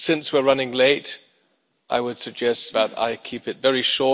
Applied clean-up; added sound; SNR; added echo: none; none; none; none.